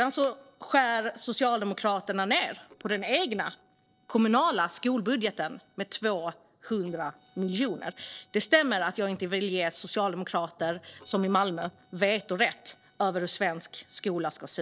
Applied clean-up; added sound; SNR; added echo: neural separator model SepFormer DNS4.